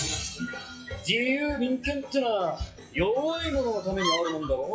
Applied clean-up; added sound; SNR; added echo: classical method WPE with log-MMSE.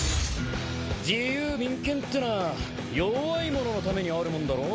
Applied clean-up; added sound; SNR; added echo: none; none; none; none.